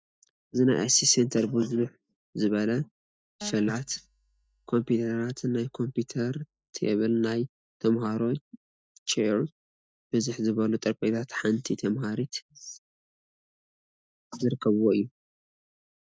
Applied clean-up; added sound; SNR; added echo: neural mask model DeepFilterNet 3.